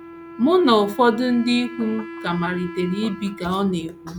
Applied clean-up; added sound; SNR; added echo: none; Wind instrument, woodwind instrument; 15 dB; none.